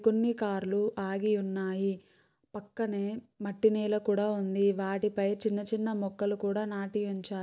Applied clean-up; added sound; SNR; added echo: none; none; none; none.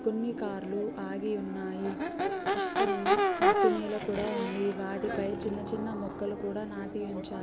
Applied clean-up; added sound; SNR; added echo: none; Crowd / Race car, auto racing / Accelerating, revving, vroom; -3 dB; none.